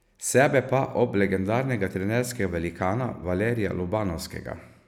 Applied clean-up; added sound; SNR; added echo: none; none; none; none.